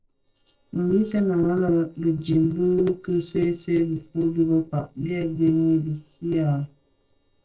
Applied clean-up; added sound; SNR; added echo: neural separator model SepFormer DNS4.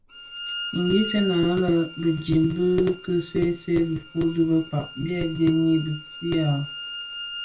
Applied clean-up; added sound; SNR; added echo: none; Bowed string instrument; 13 dB; reverberation time 0.2 s.